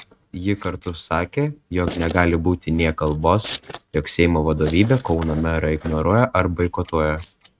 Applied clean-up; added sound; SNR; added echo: neural mask model RNNoise.